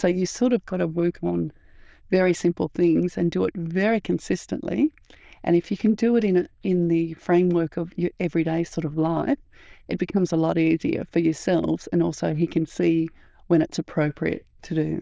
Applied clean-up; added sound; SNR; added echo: neural diffusion model UNIVERSE++.